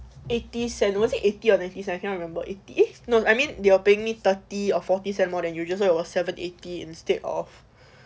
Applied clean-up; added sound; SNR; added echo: none; none; none; none.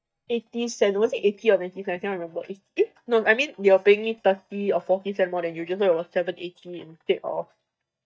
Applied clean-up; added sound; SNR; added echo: neural mask model DeepFilterNet 3.